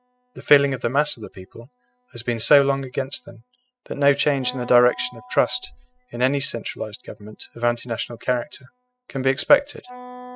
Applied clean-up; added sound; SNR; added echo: classical method spectral subtraction.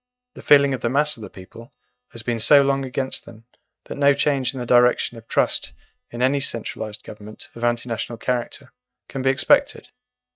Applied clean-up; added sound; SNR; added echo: neural mask model DeepFilterNet 3.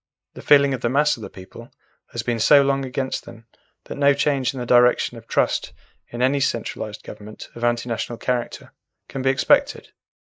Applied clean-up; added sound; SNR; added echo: neural mask model Resemble Enhance denoiser.